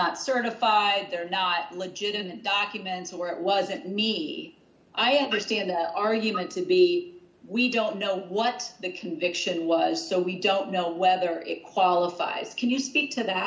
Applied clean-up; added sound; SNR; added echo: none; none; none; none.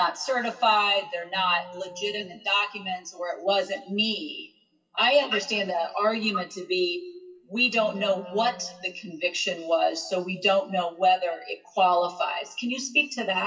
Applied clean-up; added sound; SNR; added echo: classical method WPE with log-MMSE.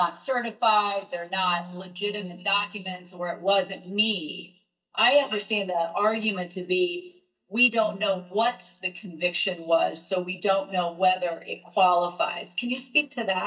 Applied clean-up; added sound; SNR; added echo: neural mask model DeepFilterNet 3.